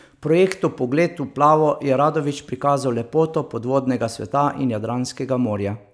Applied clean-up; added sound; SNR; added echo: none; none; none; none.